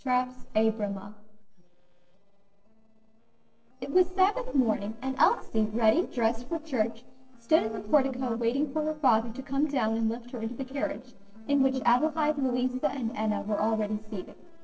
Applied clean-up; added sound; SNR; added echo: neural separator model SepFormer DNS4.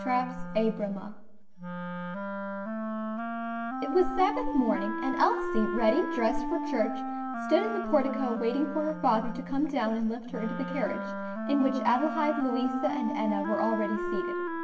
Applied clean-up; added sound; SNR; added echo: none; Wind instrument, woodwind instrument; 5 dB; reverberation time 0.8 s.